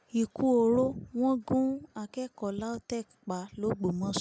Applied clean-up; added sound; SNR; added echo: none; none; none; none.